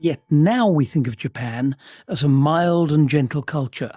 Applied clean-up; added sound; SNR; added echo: neural mask model DeepFilterNet 3.